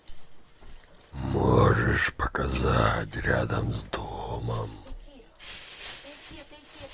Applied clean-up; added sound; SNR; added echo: none; none; none; none.